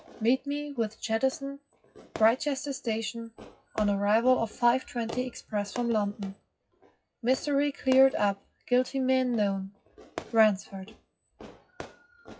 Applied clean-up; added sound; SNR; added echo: classical method WPE with log-MMSE.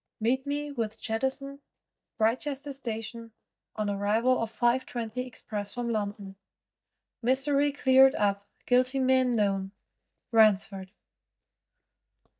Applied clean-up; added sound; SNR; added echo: neural mask model DeepFilterNet 3.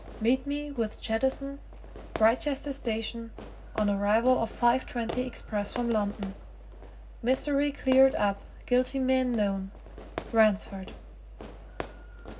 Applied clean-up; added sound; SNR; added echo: none; Fireworks; 16 dB; reverberation time 0.4 s.